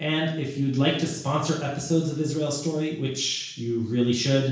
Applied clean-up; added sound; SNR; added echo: none; none; none; reverberation time 0.7 s.